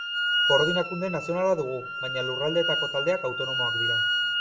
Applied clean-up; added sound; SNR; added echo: none; Wind instrument, woodwind instrument; -1 dB; reverberation time 0.5 s.